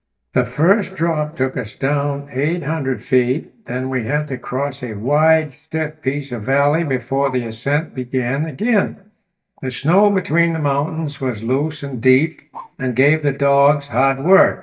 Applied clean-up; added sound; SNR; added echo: neural mask model DeepFilterNet 3.